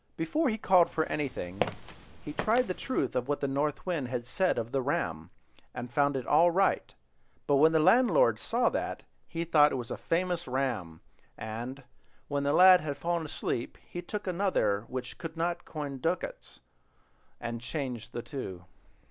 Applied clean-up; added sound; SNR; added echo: none; Walk, footsteps; 9 dB; none.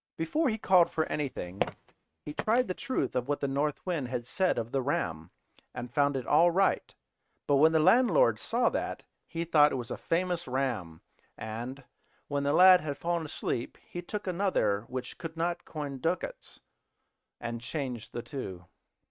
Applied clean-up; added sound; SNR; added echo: neural mask model RNNoise.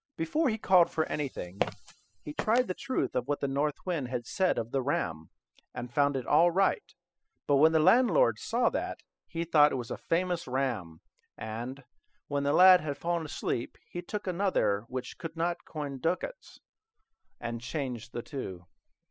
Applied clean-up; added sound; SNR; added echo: classical method spectral subtraction.